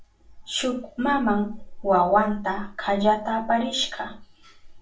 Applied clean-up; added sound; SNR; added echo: none; none; none; reverberation time 0.3 s.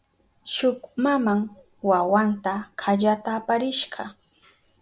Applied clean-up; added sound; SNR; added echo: none; none; none; none.